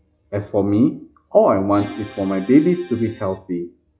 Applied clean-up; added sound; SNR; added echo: classical method log-MMSE.